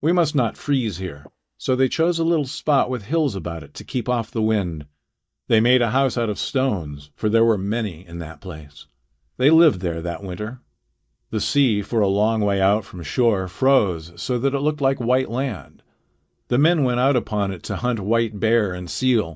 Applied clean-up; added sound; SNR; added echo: neural mask model DeepFilterNet 3.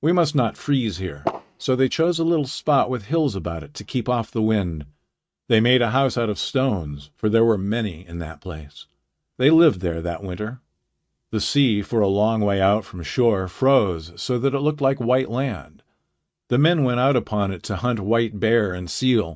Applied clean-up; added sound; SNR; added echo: neural mask model RNNoise.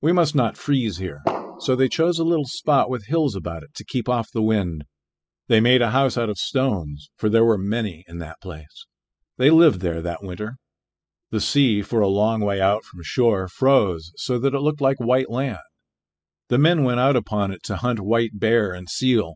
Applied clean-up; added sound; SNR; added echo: classical method spectral subtraction.